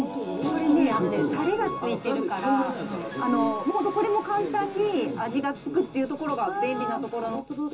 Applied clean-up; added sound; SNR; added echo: none; Domestic sounds, home sounds; 20 dB; reverberation time 0.2 s.